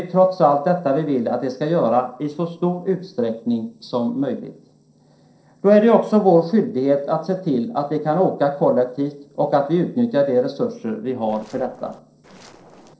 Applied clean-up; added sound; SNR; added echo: neural separator model SepFormer DNS4.